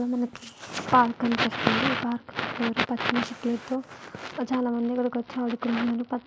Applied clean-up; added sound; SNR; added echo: none; none; none; none.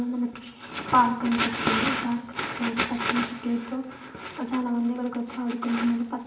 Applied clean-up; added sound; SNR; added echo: none; none; none; reverberation time 0.9 s.